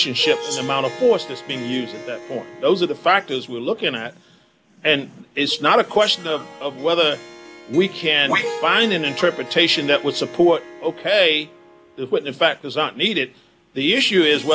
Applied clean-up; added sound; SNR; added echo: none; Harp; 16 dB; none.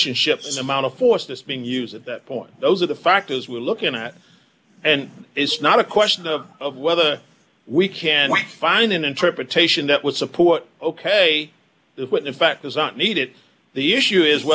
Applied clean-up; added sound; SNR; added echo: none; none; none; none.